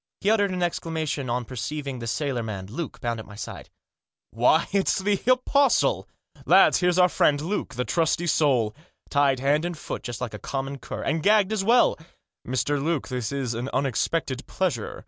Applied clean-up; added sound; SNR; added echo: none; none; none; none.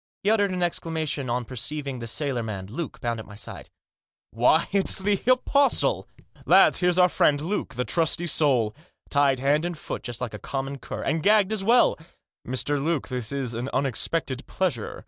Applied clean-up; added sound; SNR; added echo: neural mask model DeepFilterNet 3.